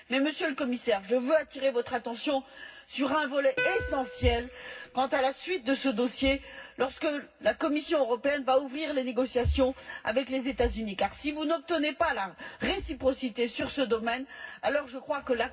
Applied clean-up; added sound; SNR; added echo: none; Plucked string instrument; 10 dB; reverberation time 0.4 s.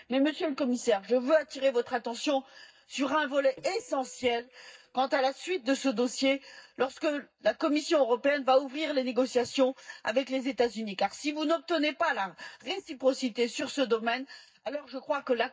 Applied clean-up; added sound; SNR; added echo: neural mask model DeepFilterNet 3.